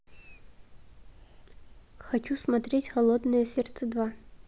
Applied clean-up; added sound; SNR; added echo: none; none; none; none.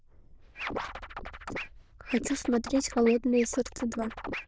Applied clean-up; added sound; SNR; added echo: neural diffusion model UNIVERSE++.